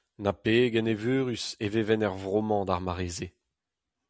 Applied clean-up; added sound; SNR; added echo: none; none; none; none.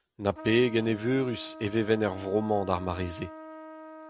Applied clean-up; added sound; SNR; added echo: none; Trumpet; 15 dB; none.